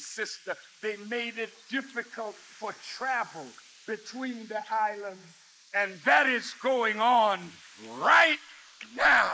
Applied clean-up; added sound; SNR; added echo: neural mask model Resemble Enhance denoiser.